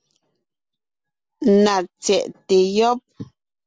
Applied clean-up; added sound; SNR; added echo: none; none; none; none.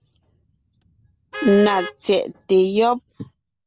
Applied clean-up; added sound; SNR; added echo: none; Vehicle horn, car horn, honking; 16 dB; none.